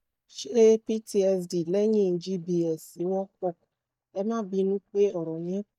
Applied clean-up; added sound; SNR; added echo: neural mask model DeepFilterNet 3.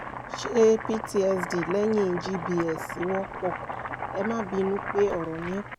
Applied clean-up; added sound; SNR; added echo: none; Domestic sounds, home sounds; 8 dB; none.